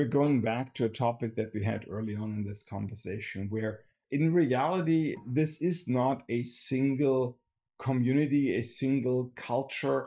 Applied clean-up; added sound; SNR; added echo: neural mask model DeepFilterNet 3.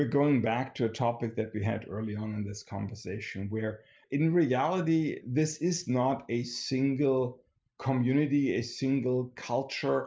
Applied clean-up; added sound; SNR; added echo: none; none; none; none.